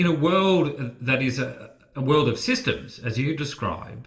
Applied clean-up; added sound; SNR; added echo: none; none; none; reverberation time 0.5 s.